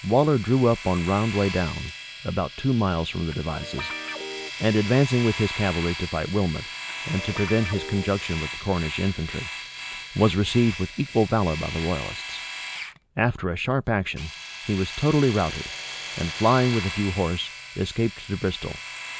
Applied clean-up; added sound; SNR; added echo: none; Guitar + Domestic sounds, home sounds; 10 dB; none.